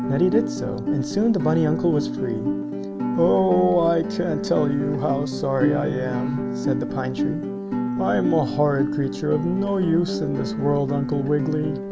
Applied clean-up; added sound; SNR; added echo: none; Guitar; 3 dB; none.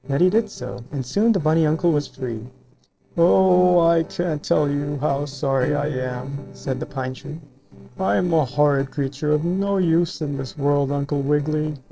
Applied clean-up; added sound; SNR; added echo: neural separator model SepFormer DNS4.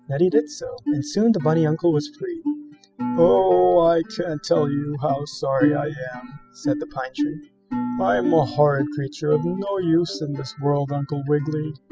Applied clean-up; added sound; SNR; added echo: classical method spectral subtraction.